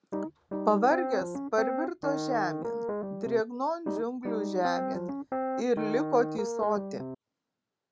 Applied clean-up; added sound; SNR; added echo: none; Piano; 2 dB; none.